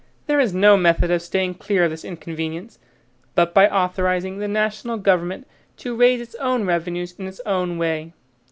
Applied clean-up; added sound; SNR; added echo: none; none; none; none.